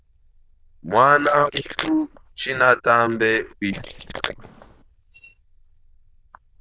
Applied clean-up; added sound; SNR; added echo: neural diffusion model UNIVERSE++.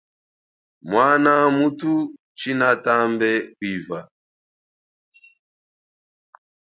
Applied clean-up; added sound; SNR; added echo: none; none; none; none.